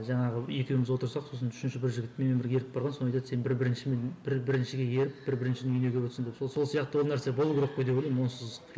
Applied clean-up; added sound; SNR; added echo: none; none; none; none.